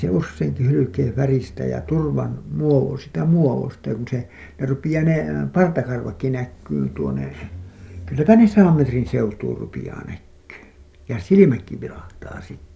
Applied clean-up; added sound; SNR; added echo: none; Engine / Car; 19 dB; none.